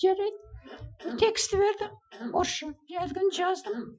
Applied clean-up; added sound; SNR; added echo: classical method Wiener filter.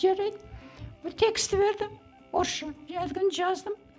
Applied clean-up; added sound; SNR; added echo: none; none; none; none.